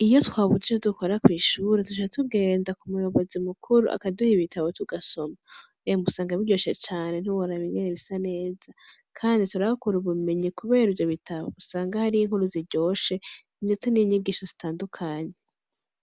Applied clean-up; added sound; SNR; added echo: none; none; none; none.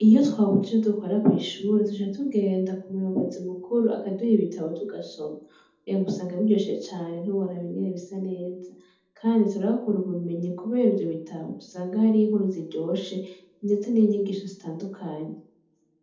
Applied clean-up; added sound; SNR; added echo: none; none; none; reverberation time 0.6 s.